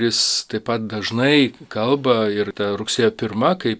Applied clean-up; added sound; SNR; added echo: none; none; none; none.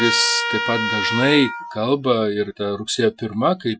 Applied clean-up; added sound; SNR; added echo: classical method Wiener filter.